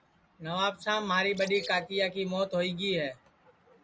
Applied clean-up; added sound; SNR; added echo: none; Bird; 16 dB; none.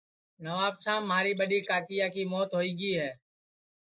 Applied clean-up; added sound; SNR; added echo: neural mask model Resemble Enhance denoiser.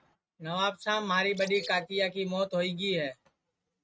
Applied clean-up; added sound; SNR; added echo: neural mask model RNNoise.